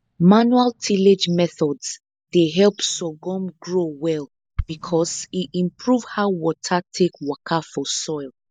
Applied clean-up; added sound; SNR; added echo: neural mask model DeepFilterNet 3.